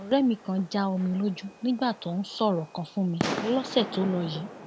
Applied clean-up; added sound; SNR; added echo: none; Fireworks; 10 dB; none.